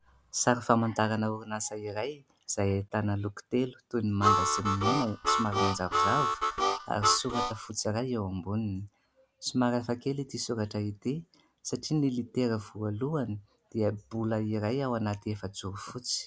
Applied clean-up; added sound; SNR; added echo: none; Harmonica; -3 dB; none.